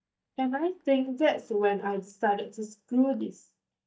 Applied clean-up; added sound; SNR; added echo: neural mask model DeepFilterNet 3.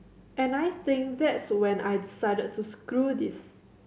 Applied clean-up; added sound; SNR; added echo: none; none; none; none.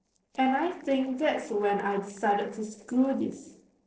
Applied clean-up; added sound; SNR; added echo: neural separator model SepFormer DNS4.